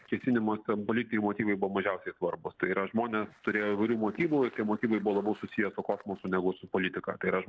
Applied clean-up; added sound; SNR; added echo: neural separator model SepFormer DNS4.